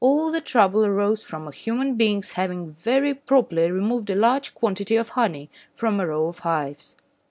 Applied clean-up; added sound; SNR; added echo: none; none; none; none.